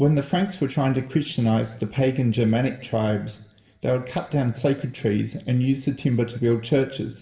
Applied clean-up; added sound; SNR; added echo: none; none; none; reverberation time 0.7 s.